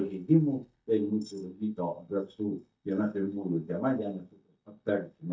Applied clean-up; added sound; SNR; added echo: neural mask model DeepFilterNet 3.